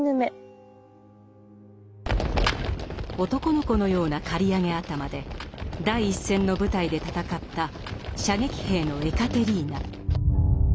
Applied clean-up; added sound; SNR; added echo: none; none; none; none.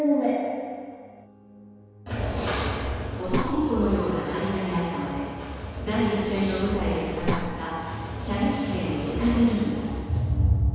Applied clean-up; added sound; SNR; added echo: none; Breathing; 7 dB; reverberation time 1.9 s.